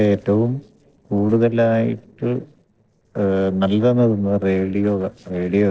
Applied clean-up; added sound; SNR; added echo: neural separator model SepFormer DNS4.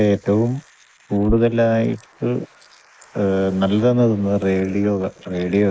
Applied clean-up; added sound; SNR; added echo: neural mask model Resemble Enhance denoiser.